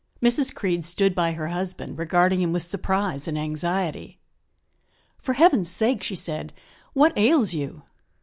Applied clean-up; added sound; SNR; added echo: none; none; none; none.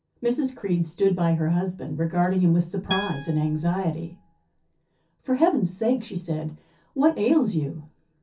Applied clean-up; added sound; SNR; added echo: none; Acoustic guitar; 11 dB; reverberation time 0.3 s.